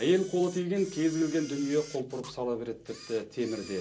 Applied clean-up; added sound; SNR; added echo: none; Camera; 19 dB; reverberation time 0.2 s.